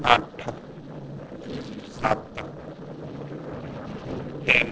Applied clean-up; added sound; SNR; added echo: neural separator model SepFormer DNS4.